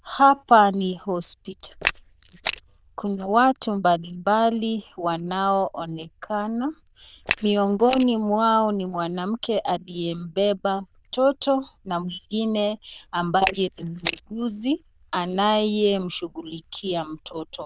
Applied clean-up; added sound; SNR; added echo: neural diffusion model UNIVERSE++.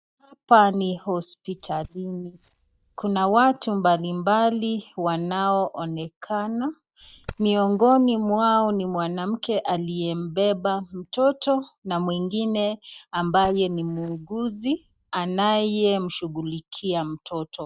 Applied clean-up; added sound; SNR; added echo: neural mask model DeepFilterNet 3.